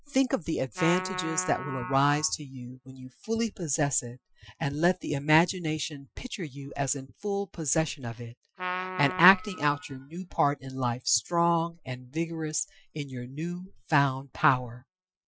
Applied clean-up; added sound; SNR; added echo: classical method Wiener filter.